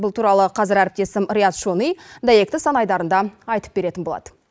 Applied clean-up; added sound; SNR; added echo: neural mask model Resemble Enhance denoiser.